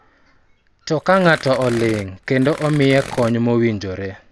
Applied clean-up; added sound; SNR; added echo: none; Tearing; 15 dB; none.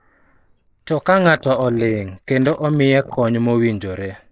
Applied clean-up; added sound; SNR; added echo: neural mask model Resemble Enhance denoiser.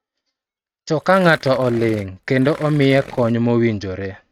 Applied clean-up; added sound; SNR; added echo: neural mask model RNNoise.